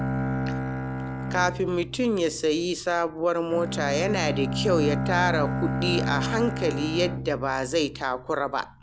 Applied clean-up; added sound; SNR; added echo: none; Bowed string instrument; 4 dB; none.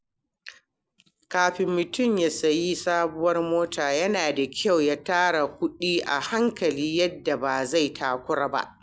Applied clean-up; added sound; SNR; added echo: none; none; none; none.